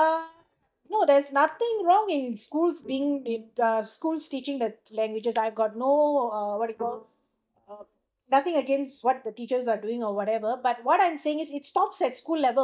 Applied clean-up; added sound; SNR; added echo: neural mask model DeepFilterNet 3.